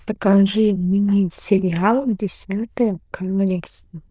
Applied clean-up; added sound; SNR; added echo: neural diffusion model UNIVERSE++.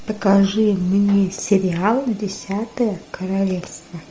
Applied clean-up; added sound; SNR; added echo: none; none; none; none.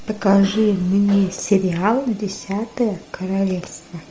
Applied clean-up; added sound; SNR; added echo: none; Cough; 19 dB; none.